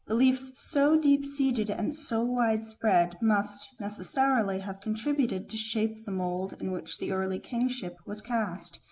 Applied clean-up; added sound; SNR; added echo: neural mask model Resemble Enhance denoiser.